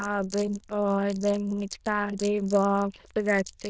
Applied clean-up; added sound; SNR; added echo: neural diffusion model UNIVERSE++.